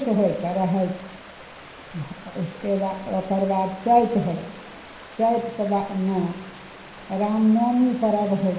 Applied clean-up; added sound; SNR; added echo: none; Stream; 19 dB; reverberation time 0.5 s.